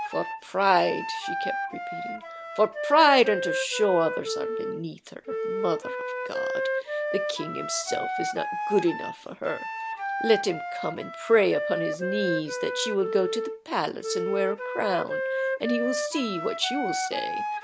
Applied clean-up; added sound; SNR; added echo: none; Wind instrument, woodwind instrument; 4 dB; none.